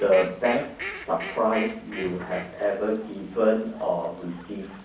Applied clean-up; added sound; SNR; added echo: none; Fowl; 13 dB; reverberation time 0.6 s.